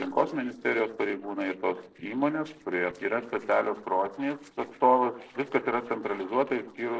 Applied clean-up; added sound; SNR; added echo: neural separator model SepFormer DNS4.